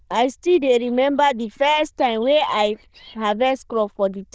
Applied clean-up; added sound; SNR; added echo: neural diffusion model UNIVERSE++.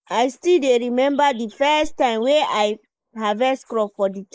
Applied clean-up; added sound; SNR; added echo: neural mask model Resemble Enhance denoiser.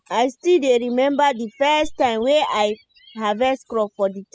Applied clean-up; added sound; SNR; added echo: classical method spectral subtraction.